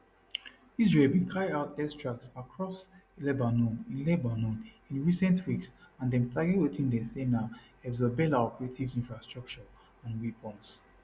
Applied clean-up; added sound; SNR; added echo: none; none; none; none.